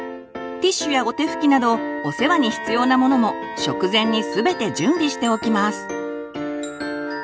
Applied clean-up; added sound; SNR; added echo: none; Wind instrument, woodwind instrument; 14 dB; none.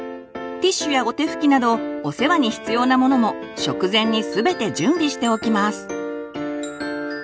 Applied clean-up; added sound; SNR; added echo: none; none; none; none.